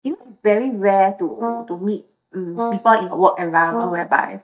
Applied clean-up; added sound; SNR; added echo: neural mask model DeepFilterNet 3.